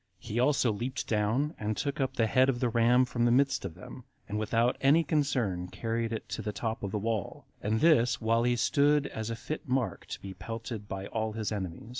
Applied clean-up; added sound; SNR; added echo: none; none; none; none.